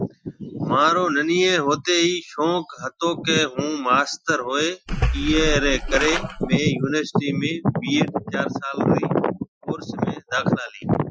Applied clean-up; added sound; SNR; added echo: classical method Wiener filter.